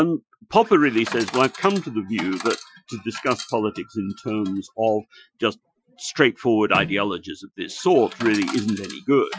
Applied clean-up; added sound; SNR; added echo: classical method Wiener filter.